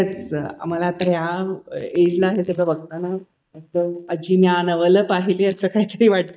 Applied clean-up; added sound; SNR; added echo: neural mask model DeepFilterNet 3.